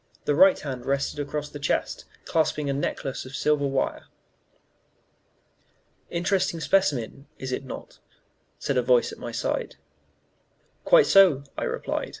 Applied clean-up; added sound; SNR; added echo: none; none; none; none.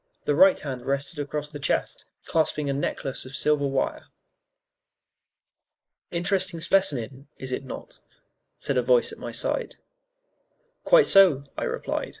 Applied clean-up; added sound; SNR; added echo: neural mask model Resemble Enhance denoiser.